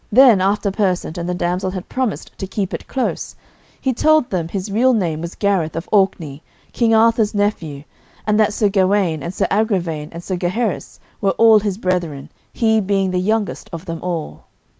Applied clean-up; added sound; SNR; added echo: none; none; none; none.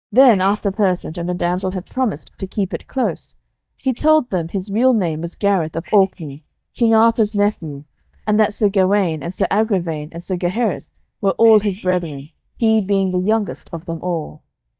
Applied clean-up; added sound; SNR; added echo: neural mask model DeepFilterNet 3.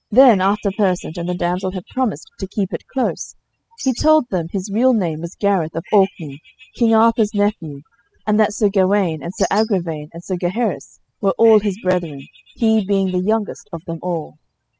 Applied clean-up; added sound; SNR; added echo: classical method spectral subtraction.